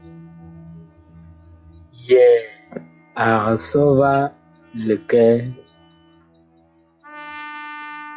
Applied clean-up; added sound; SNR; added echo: classical method log-MMSE.